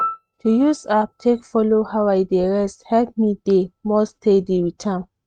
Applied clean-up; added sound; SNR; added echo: neural mask model RNNoise.